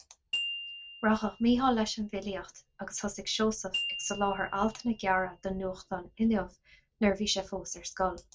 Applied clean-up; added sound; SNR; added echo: none; Glockenspiel; 11 dB; none.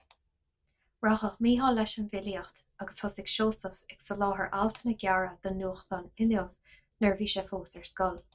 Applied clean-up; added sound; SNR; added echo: none; none; none; none.